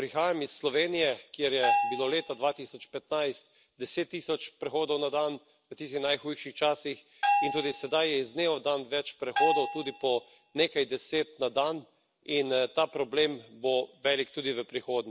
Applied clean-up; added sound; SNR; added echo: none; Bell; 1 dB; none.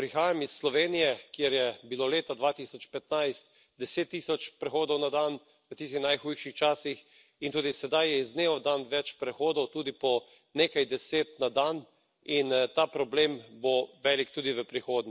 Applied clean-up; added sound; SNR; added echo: none; none; none; none.